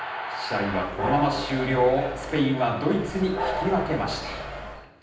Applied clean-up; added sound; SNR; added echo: none; Train; 8 dB; reverberation time 0.9 s.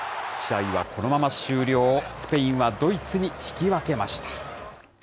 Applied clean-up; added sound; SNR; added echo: none; none; none; none.